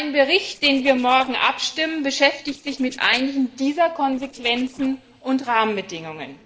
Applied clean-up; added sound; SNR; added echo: neural separator model SepFormer DNS4.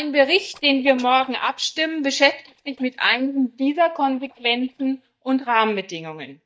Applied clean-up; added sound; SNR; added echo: neural mask model DeepFilterNet 3.